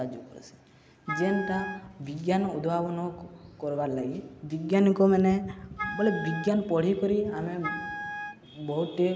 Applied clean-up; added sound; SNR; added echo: none; Wind instrument, woodwind instrument; 9 dB; none.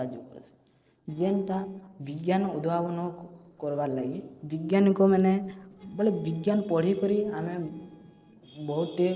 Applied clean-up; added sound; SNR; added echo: neural separator model SepFormer DNS4.